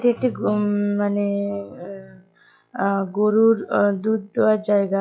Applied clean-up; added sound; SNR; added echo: classical method log-MMSE.